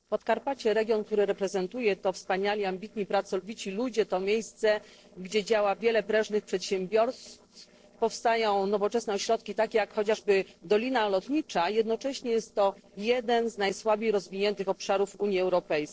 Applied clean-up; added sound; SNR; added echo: neural separator model SepFormer DNS4.